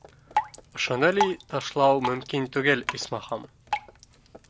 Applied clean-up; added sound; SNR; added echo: none; Drip; 7 dB; none.